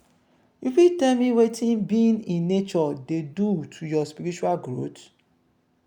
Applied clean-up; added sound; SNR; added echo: none; none; none; none.